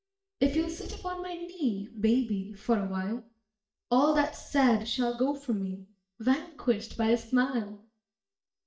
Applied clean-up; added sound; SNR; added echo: neural mask model DeepFilterNet 3.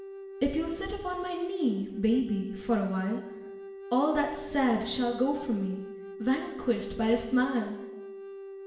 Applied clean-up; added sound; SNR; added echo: none; Wind instrument, woodwind instrument; 13 dB; reverberation time 0.9 s.